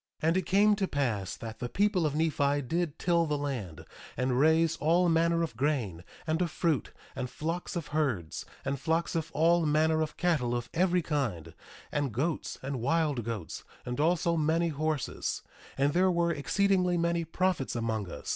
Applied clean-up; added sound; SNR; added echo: none; none; none; none.